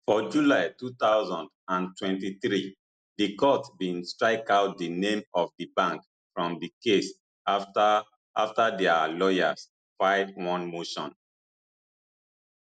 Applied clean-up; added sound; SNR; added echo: none; none; none; none.